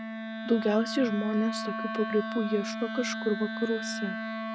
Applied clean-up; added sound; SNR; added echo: none; Wind instrument, woodwind instrument; 5 dB; none.